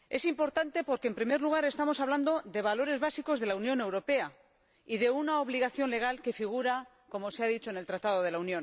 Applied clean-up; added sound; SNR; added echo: none; none; none; none.